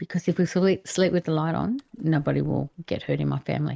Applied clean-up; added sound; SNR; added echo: neural mask model RNNoise.